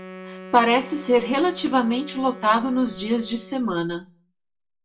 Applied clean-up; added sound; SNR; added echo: none; Wind instrument, woodwind instrument; 18 dB; reverberation time 0.2 s.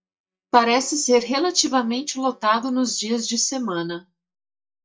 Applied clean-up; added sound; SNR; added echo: neural mask model DeepFilterNet 3.